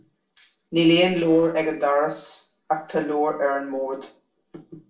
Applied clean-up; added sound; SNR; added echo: neural separator model SepFormer DNS4.